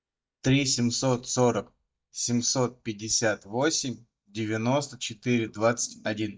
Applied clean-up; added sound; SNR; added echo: neural mask model DeepFilterNet 3.